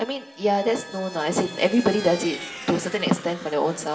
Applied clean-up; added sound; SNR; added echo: none; Vehicle; 15 dB; reverberation time 2.6 s.